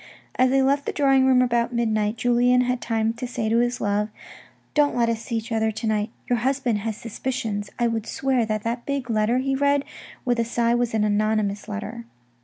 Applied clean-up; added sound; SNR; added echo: none; none; none; none.